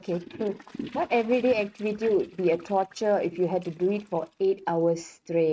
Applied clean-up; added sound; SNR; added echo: neural mask model RNNoise.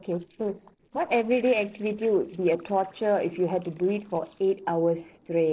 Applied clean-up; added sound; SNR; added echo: neural separator model SepFormer DNS4.